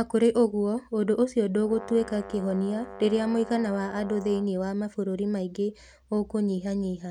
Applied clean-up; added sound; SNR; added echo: none; Brass instrument; 16 dB; none.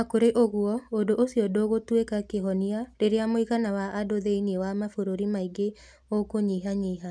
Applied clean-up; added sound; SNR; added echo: none; none; none; none.